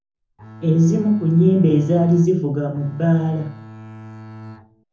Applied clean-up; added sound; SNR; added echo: none; Bowed string instrument; 19 dB; reverberation time 0.6 s.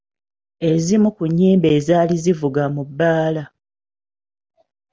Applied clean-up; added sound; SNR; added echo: none; none; none; none.